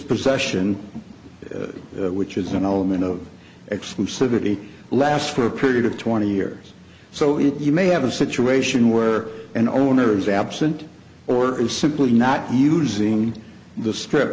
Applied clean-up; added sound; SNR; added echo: none; none; none; none.